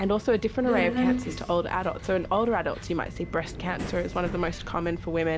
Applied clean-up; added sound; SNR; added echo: none; Subway, metro, underground; 6 dB; none.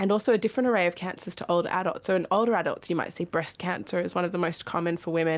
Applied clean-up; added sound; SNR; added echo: none; none; none; none.